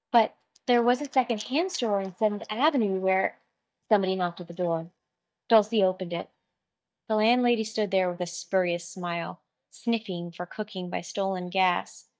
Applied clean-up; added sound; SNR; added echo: neural mask model DeepFilterNet 3.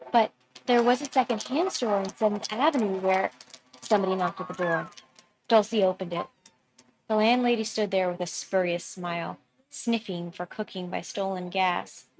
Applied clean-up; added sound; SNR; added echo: neural mask model RNNoise.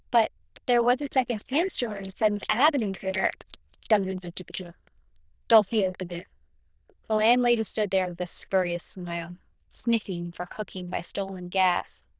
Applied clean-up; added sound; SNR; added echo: neural diffusion model UNIVERSE++.